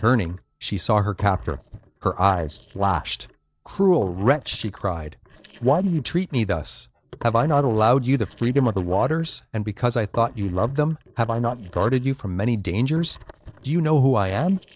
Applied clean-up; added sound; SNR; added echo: neural separator model SepFormer DNS4.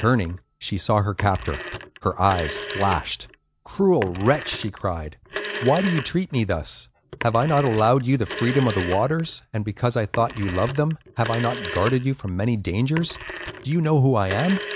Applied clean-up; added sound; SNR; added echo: none; Telephone; 12 dB; none.